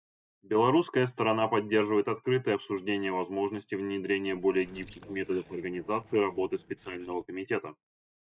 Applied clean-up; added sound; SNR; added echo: neural mask model DeepFilterNet 3.